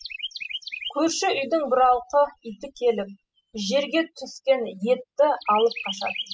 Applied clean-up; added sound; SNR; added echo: classical method spectral subtraction.